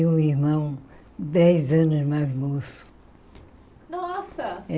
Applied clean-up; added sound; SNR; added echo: none; none; none; none.